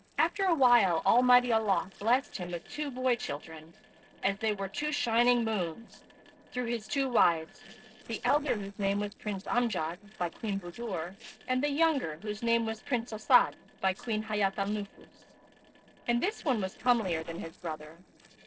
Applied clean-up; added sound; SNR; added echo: neural separator model SepFormer DNS4.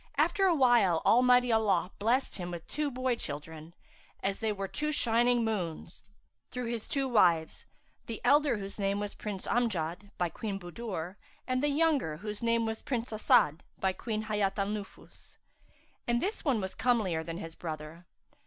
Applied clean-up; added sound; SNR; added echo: none; none; none; none.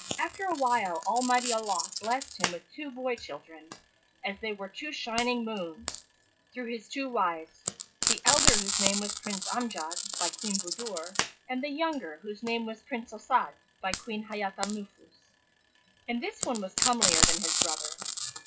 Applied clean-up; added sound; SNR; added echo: classical method WPE with log-MMSE.